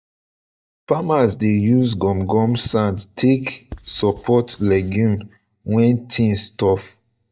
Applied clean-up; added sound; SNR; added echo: neural mask model DeepFilterNet 3.